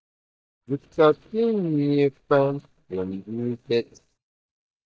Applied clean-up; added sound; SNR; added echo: neural mask model DeepFilterNet 3.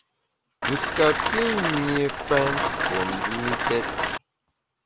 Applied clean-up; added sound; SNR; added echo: none; Rain; -1 dB; none.